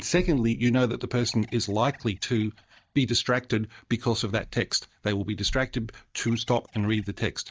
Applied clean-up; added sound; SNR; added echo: neural mask model DeepFilterNet 3.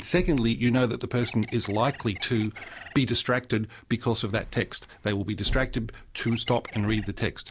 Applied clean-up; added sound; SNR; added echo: none; Bird; 17 dB; none.